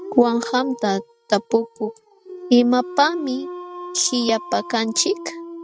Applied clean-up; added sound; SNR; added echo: neural mask model RNNoise.